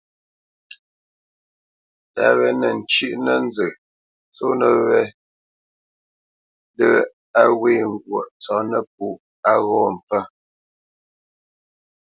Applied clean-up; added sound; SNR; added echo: none; none; none; none.